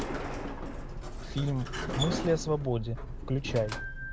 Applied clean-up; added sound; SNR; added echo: none; Sliding door; 6 dB; none.